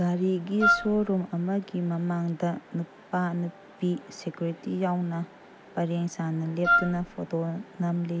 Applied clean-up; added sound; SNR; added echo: none; Wind instrument, woodwind instrument; -3 dB; none.